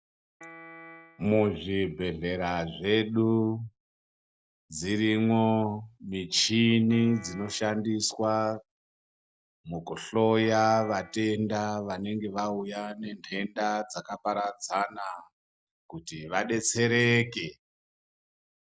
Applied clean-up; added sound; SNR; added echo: none; Piano; 19 dB; none.